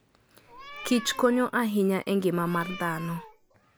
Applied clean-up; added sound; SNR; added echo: none; Meow; 15 dB; none.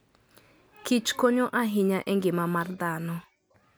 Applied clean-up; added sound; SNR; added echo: none; none; none; none.